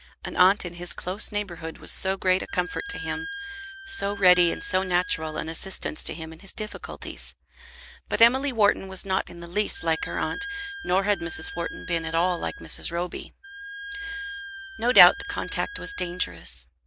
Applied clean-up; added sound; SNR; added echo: none; Wind instrument, woodwind instrument; 11 dB; none.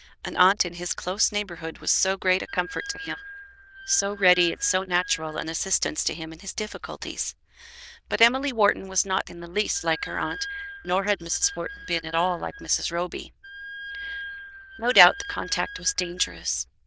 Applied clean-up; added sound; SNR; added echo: neural diffusion model UNIVERSE++.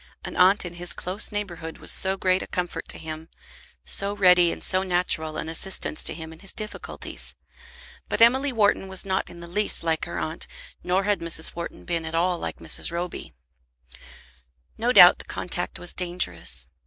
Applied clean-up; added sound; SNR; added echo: none; none; none; none.